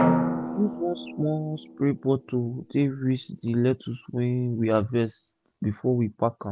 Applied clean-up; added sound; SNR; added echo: none; Drum; 6 dB; none.